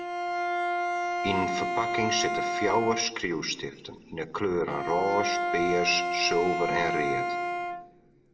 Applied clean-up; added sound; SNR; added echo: none; Bowed string instrument; 0 dB; reverberation time 1.1 s.